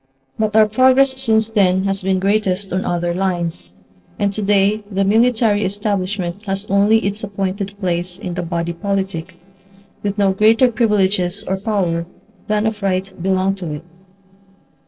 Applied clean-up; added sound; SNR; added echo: neural separator model SepFormer DNS4.